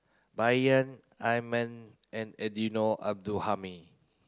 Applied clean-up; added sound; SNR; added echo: none; none; none; none.